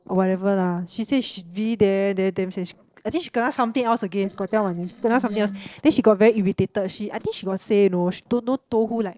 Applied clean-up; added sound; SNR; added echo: neural separator model SepFormer DNS4.